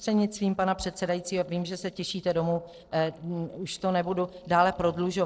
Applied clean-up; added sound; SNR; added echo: neural separator model SepFormer DNS4.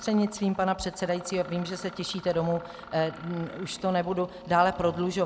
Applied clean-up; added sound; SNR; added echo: none; Mechanisms; 19 dB; none.